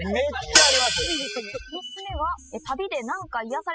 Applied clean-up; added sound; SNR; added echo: classical method spectral subtraction.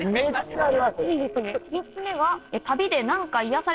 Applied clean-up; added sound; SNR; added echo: neural separator model SepFormer DNS4.